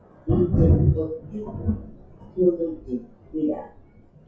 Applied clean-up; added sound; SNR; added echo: classical method WPE with log-MMSE.